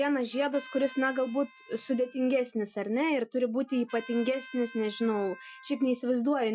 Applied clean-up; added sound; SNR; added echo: classical method Wiener filter.